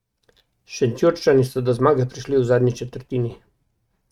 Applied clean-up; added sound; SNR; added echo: neural mask model RNNoise.